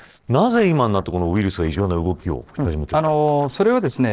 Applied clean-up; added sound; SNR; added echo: neural separator model SepFormer DNS4.